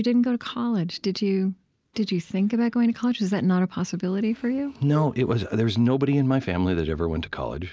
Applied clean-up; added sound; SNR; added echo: neural mask model Resemble Enhance denoiser.